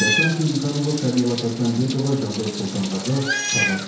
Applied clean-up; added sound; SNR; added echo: none; Meow; 4 dB; reverberation time 1.0 s.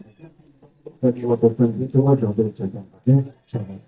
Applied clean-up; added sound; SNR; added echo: neural mask model DeepFilterNet 3.